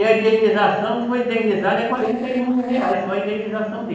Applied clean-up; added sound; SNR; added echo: neural separator model SepFormer DNS4.